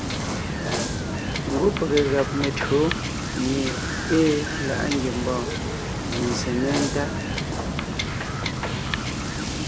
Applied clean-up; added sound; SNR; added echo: none; Wind / Boat, Water vehicle; 0 dB; none.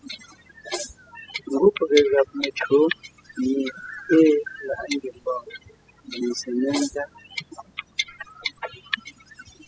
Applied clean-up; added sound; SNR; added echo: classical method spectral subtraction.